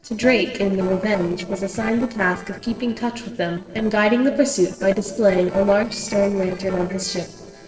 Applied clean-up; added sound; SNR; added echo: neural separator model SepFormer DNS4.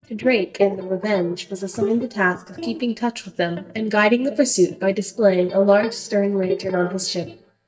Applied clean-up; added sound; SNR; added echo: neural mask model DeepFilterNet 3.